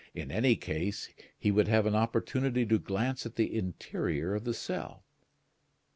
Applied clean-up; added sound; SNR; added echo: none; none; none; none.